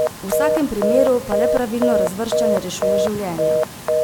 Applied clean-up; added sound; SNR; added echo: none; Telephone; -3 dB; none.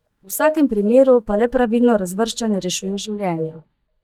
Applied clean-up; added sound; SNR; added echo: neural mask model DeepFilterNet 3.